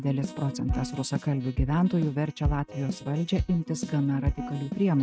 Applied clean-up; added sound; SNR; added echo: neural mask model RNNoise.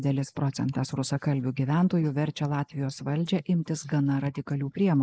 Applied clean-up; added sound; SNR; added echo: neural mask model Resemble Enhance denoiser.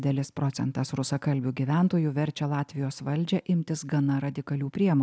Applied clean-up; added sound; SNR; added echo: none; none; none; none.